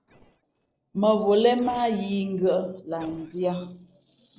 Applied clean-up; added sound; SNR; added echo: neural separator model SepFormer DNS4.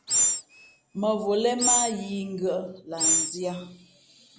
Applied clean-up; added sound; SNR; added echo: none; Animal; -3 dB; none.